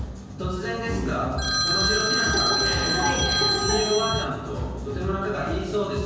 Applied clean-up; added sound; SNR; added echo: none; Telephone; -2 dB; reverberation time 1.2 s.